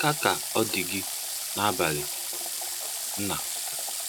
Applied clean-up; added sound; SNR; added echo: none; Water tap, faucet / Water; 2 dB; none.